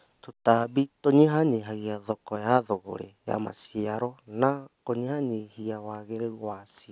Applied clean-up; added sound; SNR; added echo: none; none; none; none.